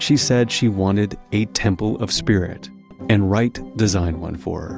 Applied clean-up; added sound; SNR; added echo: none; none; none; none.